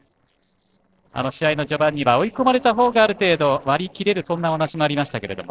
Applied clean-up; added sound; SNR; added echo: neural separator model SepFormer DNS4.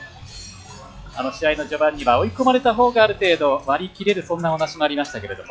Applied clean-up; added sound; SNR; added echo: classical method log-MMSE.